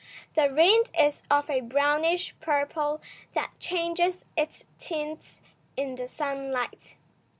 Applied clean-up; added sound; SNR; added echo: none; none; none; none.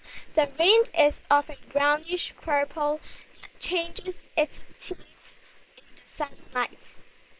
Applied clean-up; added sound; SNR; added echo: neural separator model SepFormer WHAM!.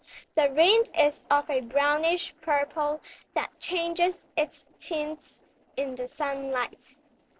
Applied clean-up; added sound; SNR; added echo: neural separator model SepFormer DNS4.